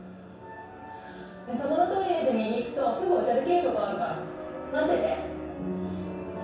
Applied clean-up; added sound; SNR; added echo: none; Livestock, farm animals, working animals; 18 dB; reverberation time 0.7 s.